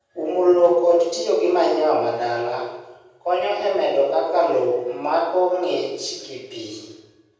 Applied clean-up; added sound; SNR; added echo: none; none; none; reverberation time 1.2 s.